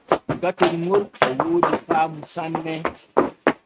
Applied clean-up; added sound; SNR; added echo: neural mask model RNNoise.